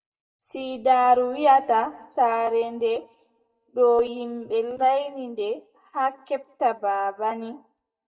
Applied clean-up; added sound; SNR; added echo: neural mask model DeepFilterNet 3.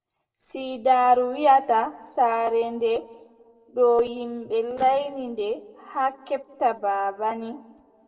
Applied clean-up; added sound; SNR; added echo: neural separator model SepFormer DNS4.